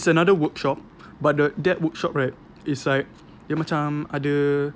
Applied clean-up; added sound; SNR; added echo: none; none; none; none.